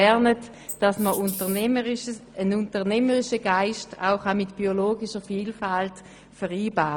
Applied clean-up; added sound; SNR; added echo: none; Wild animals; 11 dB; none.